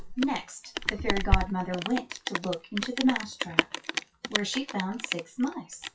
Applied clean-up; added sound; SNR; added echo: classical method WPE with log-MMSE.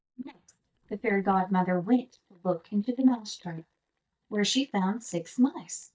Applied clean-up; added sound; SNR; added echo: neural mask model DeepFilterNet 3.